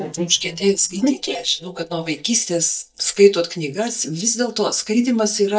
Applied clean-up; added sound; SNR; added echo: neural mask model DeepFilterNet 3.